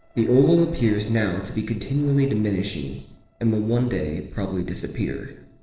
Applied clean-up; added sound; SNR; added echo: neural separator model SepFormer DNS4.